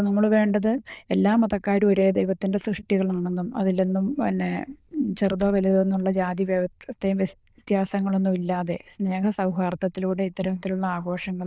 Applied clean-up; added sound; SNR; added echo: neural diffusion model UNIVERSE++.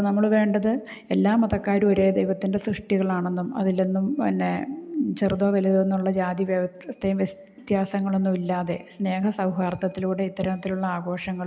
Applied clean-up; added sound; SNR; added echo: none; none; none; none.